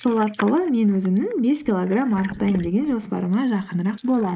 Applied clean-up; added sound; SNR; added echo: neural mask model Resemble Enhance denoiser.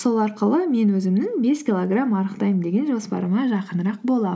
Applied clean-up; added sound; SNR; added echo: none; none; none; none.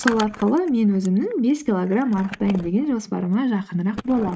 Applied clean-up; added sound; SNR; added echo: neural mask model RNNoise.